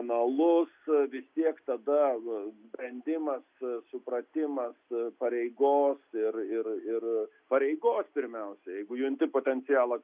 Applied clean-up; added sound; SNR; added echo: none; none; none; none.